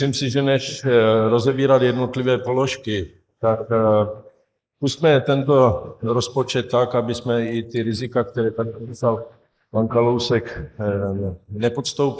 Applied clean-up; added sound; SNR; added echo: neural mask model Resemble Enhance denoiser.